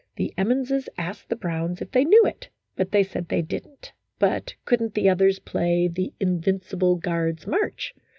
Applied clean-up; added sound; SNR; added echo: none; none; none; none.